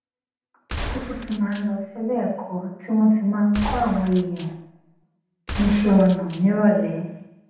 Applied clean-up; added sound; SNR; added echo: none; Gunshot, gunfire; 10 dB; reverberation time 0.8 s.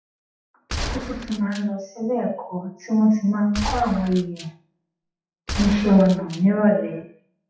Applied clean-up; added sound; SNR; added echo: classical method WPE with log-MMSE.